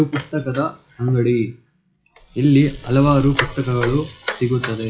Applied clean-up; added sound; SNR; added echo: classical method WPE with log-MMSE.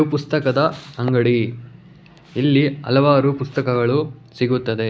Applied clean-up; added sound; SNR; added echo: none; none; none; none.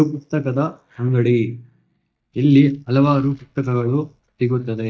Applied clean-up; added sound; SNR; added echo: neural mask model DeepFilterNet 3.